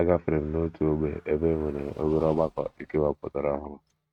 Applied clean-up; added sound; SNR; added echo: neural mask model RNNoise.